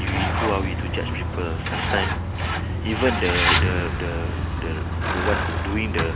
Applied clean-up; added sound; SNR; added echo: none; Truck; -4 dB; none.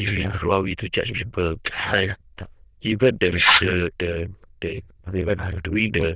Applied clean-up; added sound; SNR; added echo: neural diffusion model UNIVERSE++.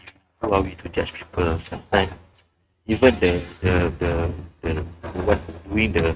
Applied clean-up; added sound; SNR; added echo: neural mask model RNNoise.